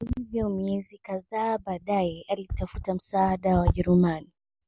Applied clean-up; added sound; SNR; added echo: none; none; none; none.